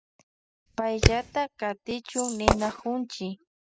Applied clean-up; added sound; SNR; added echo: classical method spectral subtraction.